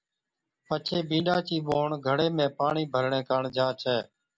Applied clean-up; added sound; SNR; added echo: none; none; none; none.